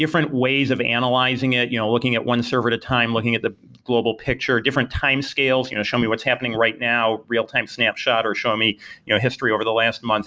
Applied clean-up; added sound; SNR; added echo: none; none; none; none.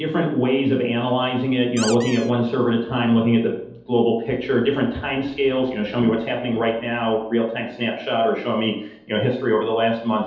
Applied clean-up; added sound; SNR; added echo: none; Squeak; 11 dB; reverberation time 2.2 s.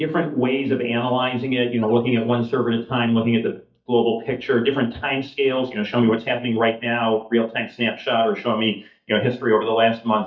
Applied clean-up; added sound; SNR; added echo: neural mask model DeepFilterNet 3.